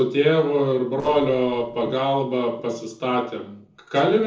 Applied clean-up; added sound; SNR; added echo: neural separator model SepFormer DNS4.